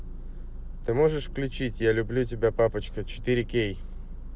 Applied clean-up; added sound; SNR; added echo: none; none; none; none.